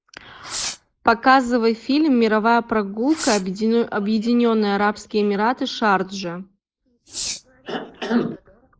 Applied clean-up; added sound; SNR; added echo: neural mask model Resemble Enhance denoiser.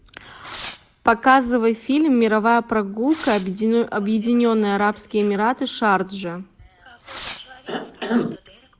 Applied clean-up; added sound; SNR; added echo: none; Cough + Fireworks; 9 dB; none.